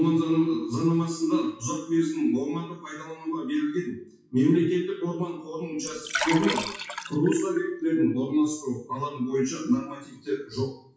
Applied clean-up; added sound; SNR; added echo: classical method WPE with log-MMSE.